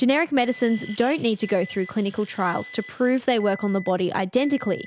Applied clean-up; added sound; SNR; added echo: none; Tools + Alarm; 19 dB; none.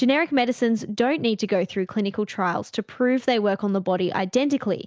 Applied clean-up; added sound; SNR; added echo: none; none; none; none.